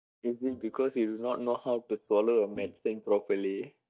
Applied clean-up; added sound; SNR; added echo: neural mask model DeepFilterNet 3.